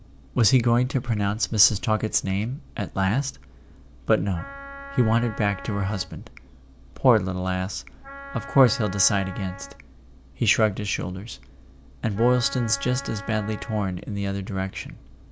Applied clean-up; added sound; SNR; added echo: none; Wind instrument, woodwind instrument; 15 dB; none.